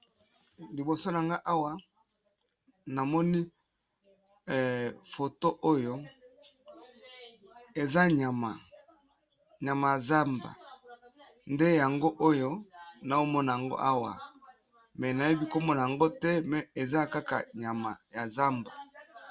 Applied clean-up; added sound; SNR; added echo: none; none; none; none.